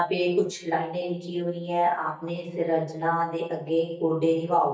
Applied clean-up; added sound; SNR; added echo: neural mask model DeepFilterNet 3.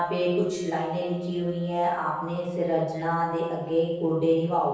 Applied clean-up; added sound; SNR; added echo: neural separator model SepFormer DNS4.